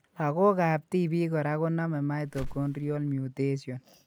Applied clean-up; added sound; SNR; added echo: none; Whoosh, swoosh, swish; 12 dB; none.